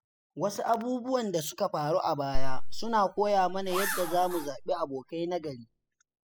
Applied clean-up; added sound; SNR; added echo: classical method spectral subtraction.